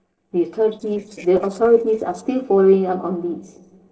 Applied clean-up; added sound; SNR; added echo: neural separator model SepFormer DNS4.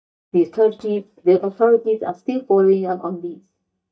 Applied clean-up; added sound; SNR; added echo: neural mask model DeepFilterNet 3.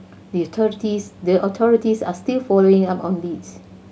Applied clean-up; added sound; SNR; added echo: none; none; none; none.